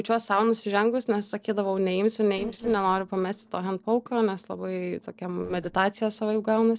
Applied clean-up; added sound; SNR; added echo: neural separator model SepFormer DNS4.